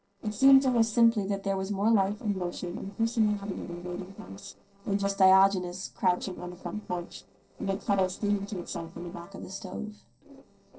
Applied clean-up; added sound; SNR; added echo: neural separator model SepFormer DNS4.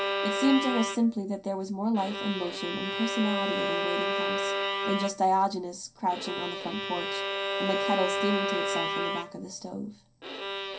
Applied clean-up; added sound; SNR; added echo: none; Bowed string instrument; 1 dB; reverberation time 0.3 s.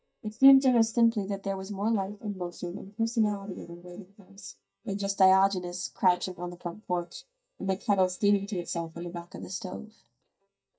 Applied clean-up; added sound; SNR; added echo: neural mask model DeepFilterNet 3.